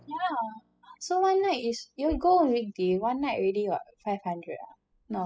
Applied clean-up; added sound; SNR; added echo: classical method spectral subtraction.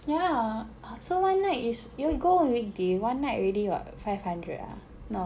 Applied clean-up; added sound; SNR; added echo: none; none; none; none.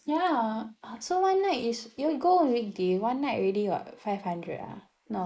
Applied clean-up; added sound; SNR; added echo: neural mask model Resemble Enhance denoiser.